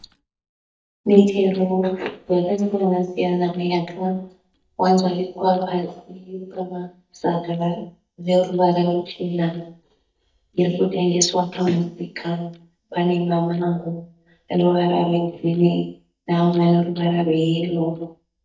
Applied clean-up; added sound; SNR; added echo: neural mask model DeepFilterNet 3.